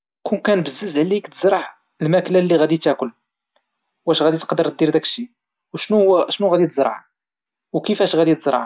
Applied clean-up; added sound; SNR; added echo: none; none; none; none.